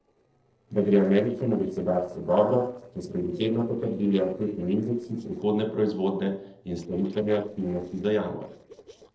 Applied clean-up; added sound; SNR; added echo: neural separator model SepFormer DNS4.